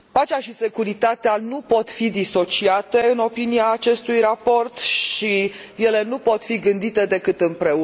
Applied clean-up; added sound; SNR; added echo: none; none; none; none.